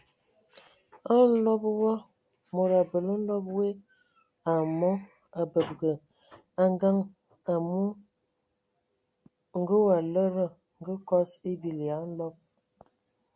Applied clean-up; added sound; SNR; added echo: none; none; none; none.